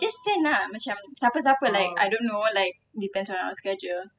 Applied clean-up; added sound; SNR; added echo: classical method spectral subtraction.